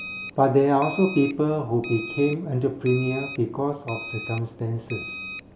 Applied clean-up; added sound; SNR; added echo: none; Alarm; 13 dB; none.